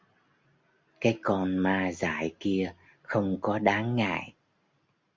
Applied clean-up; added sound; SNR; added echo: none; none; none; none.